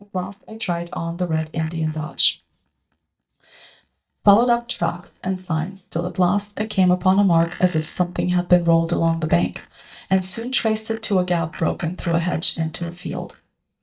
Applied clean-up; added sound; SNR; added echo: neural mask model DeepFilterNet 3.